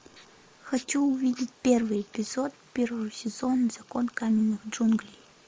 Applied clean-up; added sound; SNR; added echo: neural mask model Resemble Enhance denoiser.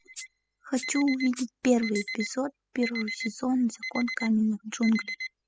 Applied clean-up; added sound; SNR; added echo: classical method spectral subtraction.